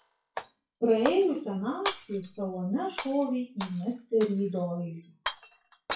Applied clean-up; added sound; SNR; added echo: classical method WPE with log-MMSE.